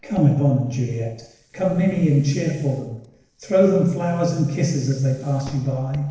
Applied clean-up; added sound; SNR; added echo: neural separator model SepFormer DNS4.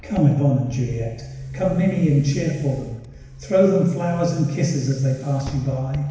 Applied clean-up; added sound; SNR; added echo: none; Boom; 12 dB; reverberation time 1.0 s.